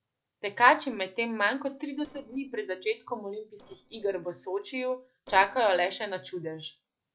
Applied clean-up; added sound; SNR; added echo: neural separator model SepFormer DNS4.